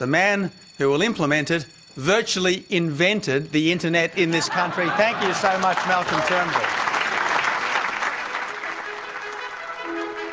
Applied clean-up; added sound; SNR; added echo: none; none; none; none.